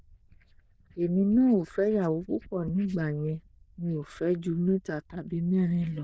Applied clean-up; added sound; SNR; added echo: neural diffusion model UNIVERSE++.